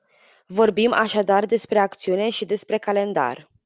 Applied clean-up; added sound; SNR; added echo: none; none; none; none.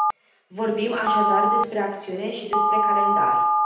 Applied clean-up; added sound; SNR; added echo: none; Telephone; -5 dB; reverberation time 0.9 s.